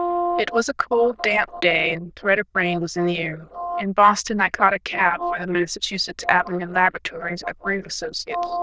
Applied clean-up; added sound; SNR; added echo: neural diffusion model UNIVERSE++.